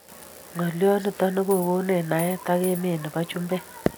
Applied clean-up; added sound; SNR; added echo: none; Coin (dropping); 13 dB; none.